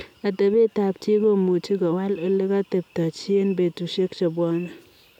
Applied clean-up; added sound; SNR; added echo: none; none; none; none.